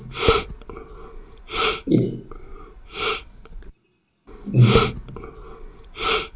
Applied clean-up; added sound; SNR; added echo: none; Respiratory sounds; 1 dB; reverberation time 0.6 s.